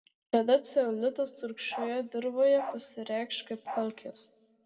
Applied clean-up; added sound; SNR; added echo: none; Bark; 10 dB; reverberation time 1.1 s.